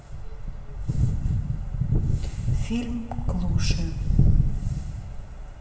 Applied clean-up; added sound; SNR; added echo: none; none; none; reverberation time 2.5 s.